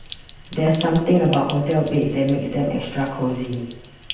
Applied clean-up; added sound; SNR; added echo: none; Sink (filling or washing); 13 dB; reverberation time 0.9 s.